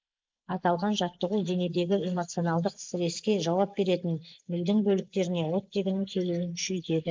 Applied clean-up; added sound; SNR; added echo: neural mask model Resemble Enhance denoiser.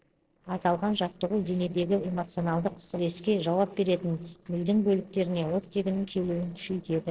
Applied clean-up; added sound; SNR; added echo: neural separator model SepFormer DNS4.